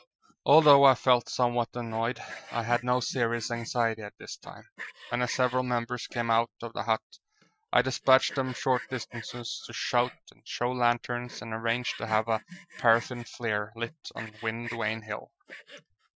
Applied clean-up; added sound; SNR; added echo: classical method Wiener filter.